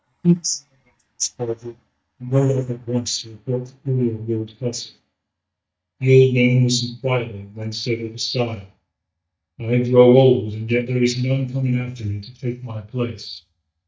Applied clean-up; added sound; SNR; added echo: neural mask model DeepFilterNet 3.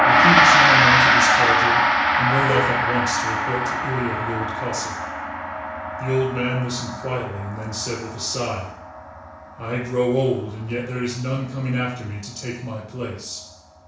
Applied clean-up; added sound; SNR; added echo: none; Gong; -4 dB; reverberation time 0.7 s.